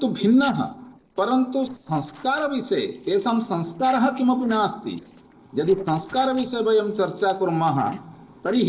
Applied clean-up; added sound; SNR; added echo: neural separator model SepFormer DNS4.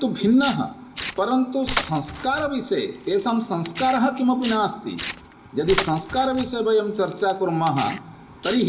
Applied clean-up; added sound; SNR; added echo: none; Tearing; 12 dB; reverberation time 0.5 s.